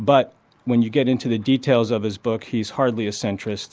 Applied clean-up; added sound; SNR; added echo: none; none; none; none.